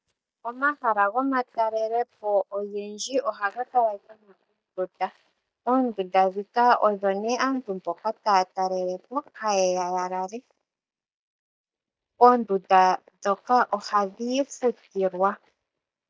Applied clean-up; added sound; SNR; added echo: neural mask model DeepFilterNet 3.